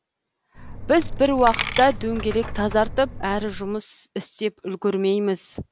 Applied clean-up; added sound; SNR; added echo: none; Coin (dropping); 7 dB; none.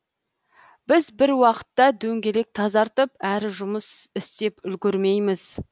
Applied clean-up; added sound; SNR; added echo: none; none; none; none.